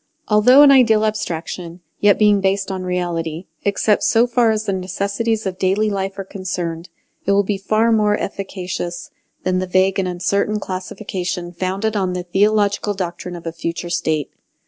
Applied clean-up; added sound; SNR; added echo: none; none; none; none.